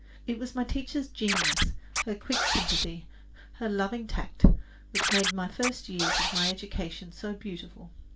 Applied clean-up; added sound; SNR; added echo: none; Scratching (performance technique); 2 dB; reverberation time 0.2 s.